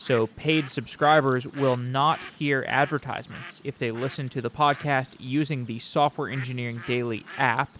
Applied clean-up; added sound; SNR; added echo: none; Bird; 19 dB; none.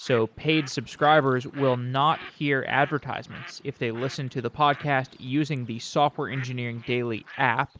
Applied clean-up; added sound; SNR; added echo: neural mask model Resemble Enhance denoiser.